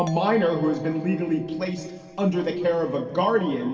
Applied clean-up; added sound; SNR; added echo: none; Doorbell; 19 dB; reverberation time 2.3 s.